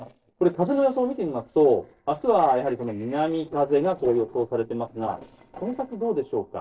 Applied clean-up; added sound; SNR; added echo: neural separator model SepFormer DNS4.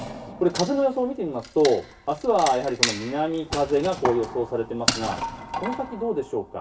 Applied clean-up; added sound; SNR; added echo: none; Wood; 7 dB; reverberation time 0.2 s.